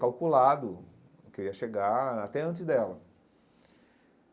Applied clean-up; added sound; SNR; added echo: none; none; none; none.